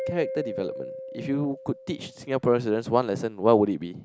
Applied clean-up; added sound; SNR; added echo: none; Mallet percussion; 12 dB; none.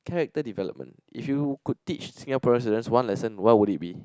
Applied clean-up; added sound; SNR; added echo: none; none; none; none.